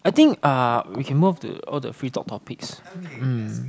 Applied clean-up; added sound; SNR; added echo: none; none; none; none.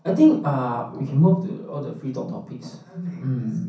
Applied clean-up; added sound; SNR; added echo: none; none; none; reverberation time 0.6 s.